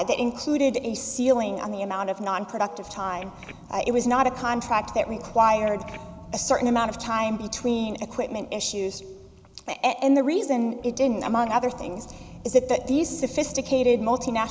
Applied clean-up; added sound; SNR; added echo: none; Telephone + Wind; 19 dB; none.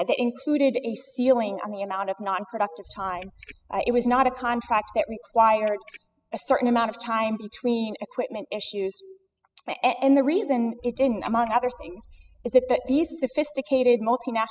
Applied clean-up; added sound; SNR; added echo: classical method spectral subtraction.